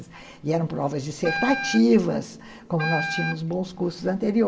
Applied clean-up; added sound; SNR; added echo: none; Wind instrument, woodwind instrument; 7 dB; reverberation time 1.3 s.